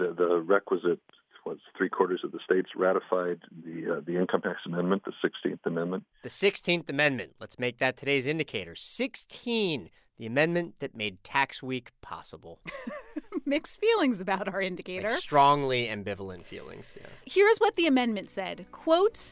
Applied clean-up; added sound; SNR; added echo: none; none; none; none.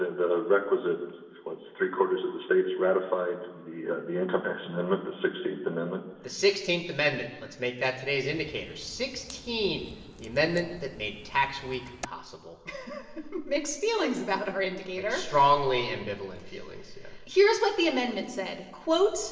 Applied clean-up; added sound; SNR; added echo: none; Crack; 18 dB; reverberation time 1.3 s.